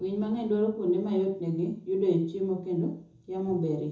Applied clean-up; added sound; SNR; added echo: none; none; none; reverberation time 0.6 s.